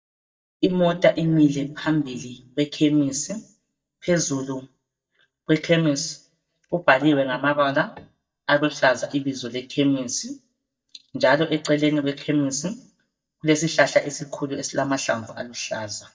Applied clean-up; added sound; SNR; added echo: neural mask model DeepFilterNet 3.